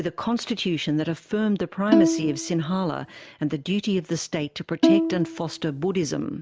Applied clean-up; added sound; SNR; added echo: none; Bowed string instrument; -2 dB; none.